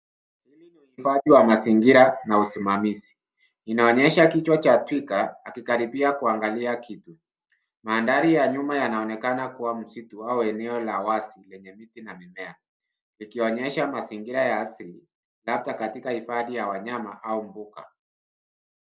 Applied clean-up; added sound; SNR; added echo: none; none; none; none.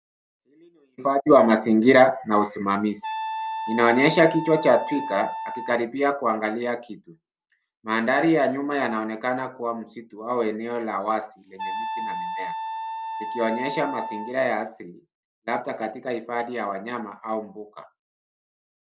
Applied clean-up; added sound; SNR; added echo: none; Wind instrument, woodwind instrument; 8 dB; none.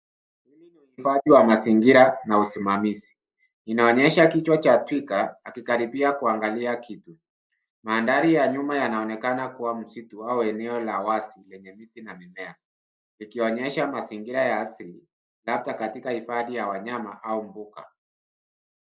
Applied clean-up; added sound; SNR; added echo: neural mask model Resemble Enhance denoiser.